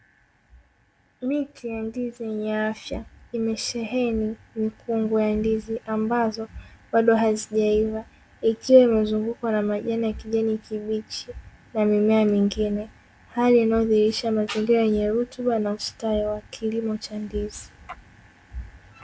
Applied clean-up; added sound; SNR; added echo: none; none; none; none.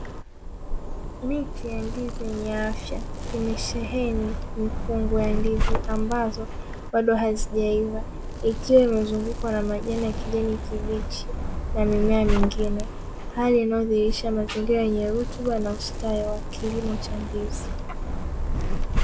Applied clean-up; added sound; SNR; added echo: none; Zipper (clothing); 1 dB; none.